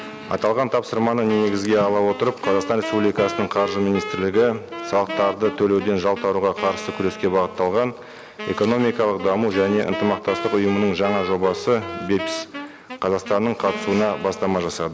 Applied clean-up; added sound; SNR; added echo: none; Wind instrument, woodwind instrument; 11 dB; none.